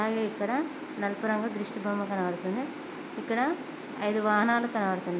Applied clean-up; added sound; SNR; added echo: none; none; none; none.